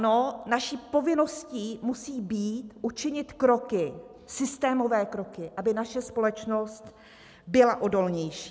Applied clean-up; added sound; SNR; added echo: none; none; none; none.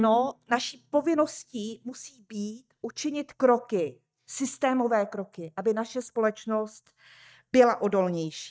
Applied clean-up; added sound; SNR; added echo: neural mask model DeepFilterNet 3.